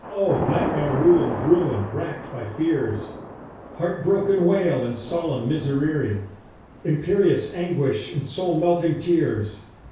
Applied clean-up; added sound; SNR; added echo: none; Thunder / Rain; 11 dB; reverberation time 0.6 s.